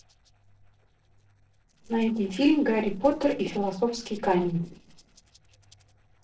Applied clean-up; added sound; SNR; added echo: neural separator model SepFormer DNS4.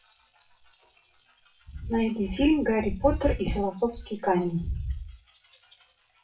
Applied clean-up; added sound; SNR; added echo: classical method WPE with log-MMSE.